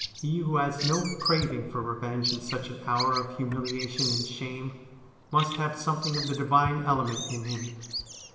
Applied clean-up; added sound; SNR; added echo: none; Bird vocalization, bird call, bird song; 8 dB; reverberation time 1.3 s.